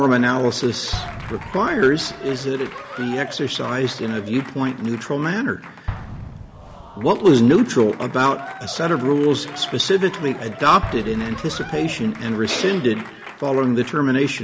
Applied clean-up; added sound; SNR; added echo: none; Explosion + Applause / Crowd; 14 dB; none.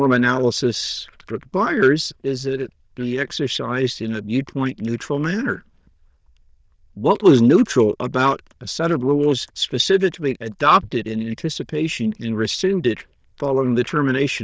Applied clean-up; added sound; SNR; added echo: neural diffusion model UNIVERSE++.